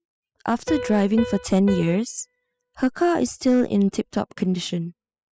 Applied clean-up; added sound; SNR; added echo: classical method spectral subtraction.